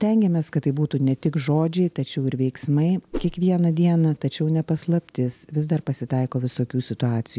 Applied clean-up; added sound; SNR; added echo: none; Whoosh, swoosh, swish; 8 dB; none.